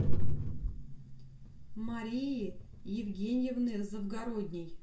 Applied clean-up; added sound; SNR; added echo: none; Motor vehicle (road); 11 dB; reverberation time 0.2 s.